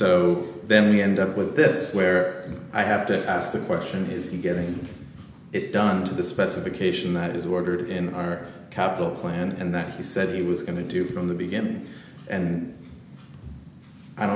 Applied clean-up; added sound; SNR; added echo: none; none; none; none.